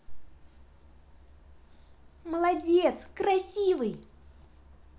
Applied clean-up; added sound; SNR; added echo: none; none; none; none.